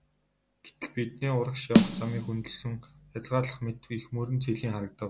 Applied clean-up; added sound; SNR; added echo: none; Snare drum; -4 dB; none.